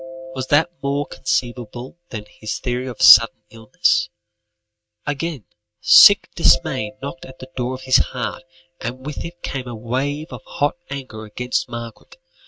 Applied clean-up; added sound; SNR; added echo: neural mask model RNNoise.